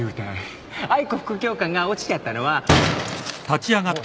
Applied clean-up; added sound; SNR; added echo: none; none; none; none.